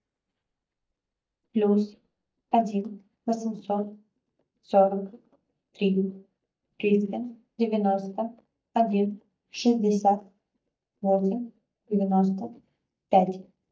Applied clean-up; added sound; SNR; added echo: neural mask model DeepFilterNet 3.